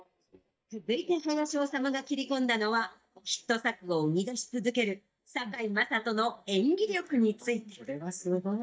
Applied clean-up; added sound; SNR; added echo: neural mask model DeepFilterNet 3.